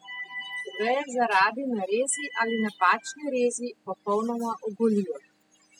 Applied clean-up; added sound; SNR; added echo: classical method spectral subtraction.